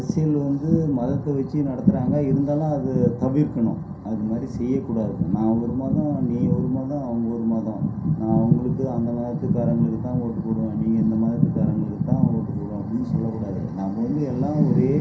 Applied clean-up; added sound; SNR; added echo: none; none; none; reverberation time 0.3 s.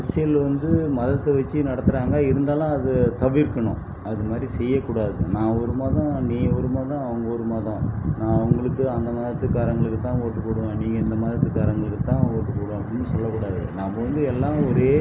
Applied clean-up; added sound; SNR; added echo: none; none; none; none.